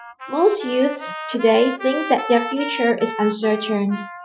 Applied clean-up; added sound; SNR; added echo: classical method Wiener filter.